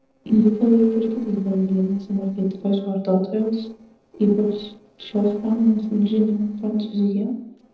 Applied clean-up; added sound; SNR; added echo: neural separator model SepFormer DNS4.